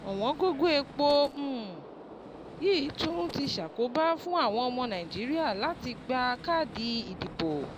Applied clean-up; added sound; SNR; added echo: none; Gunshot, gunfire; 15 dB; none.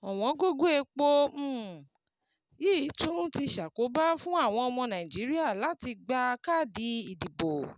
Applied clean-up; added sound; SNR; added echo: none; none; none; none.